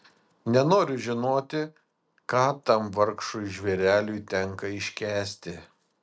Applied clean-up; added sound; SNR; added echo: none; none; none; none.